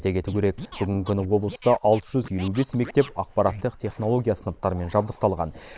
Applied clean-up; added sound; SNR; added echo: neural mask model Resemble Enhance denoiser.